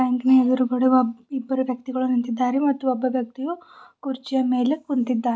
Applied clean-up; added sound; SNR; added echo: none; none; none; none.